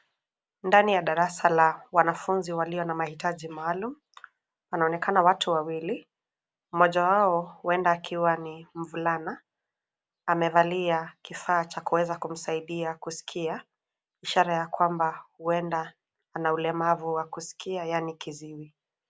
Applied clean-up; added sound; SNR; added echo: none; none; none; none.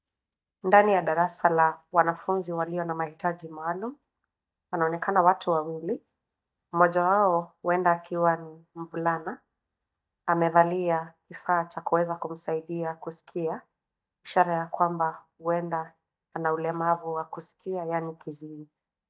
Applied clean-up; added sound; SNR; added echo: neural mask model DeepFilterNet 3.